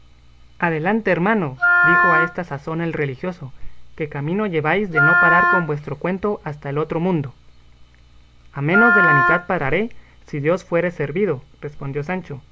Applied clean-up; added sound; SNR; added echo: none; Wind instrument, woodwind instrument; -4 dB; none.